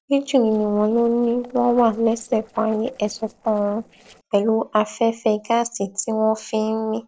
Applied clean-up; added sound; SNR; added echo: neural separator model SepFormer DNS4.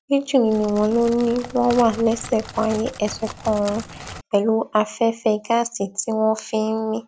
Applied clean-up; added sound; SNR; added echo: none; Crackle; 15 dB; none.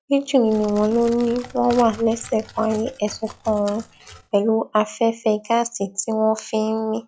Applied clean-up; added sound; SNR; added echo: classical method log-MMSE.